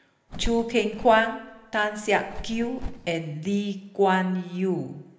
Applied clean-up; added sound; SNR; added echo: none; Bird; 10 dB; reverberation time 0.8 s.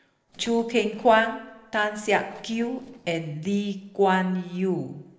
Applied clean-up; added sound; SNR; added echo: neural separator model SepFormer DNS4.